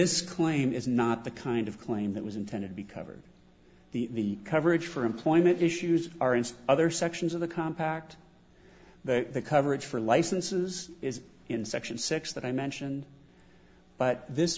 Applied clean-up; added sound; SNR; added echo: none; none; none; none.